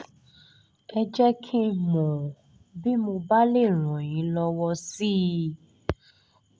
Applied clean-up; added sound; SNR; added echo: none; none; none; none.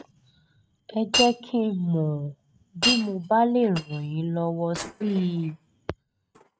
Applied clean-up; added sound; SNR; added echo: neural mask model RNNoise.